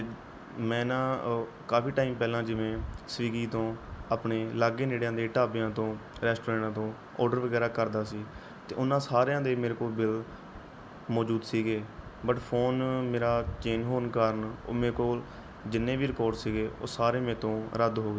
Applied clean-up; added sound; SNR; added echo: none; none; none; none.